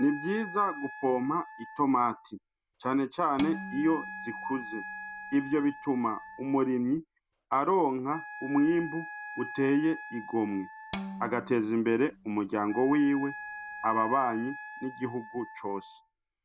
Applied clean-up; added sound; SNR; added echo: none; Wind instrument, woodwind instrument + Bowed string instrument; 13 dB; none.